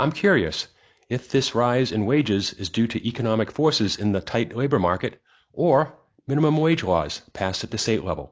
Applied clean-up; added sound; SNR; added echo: none; none; none; none.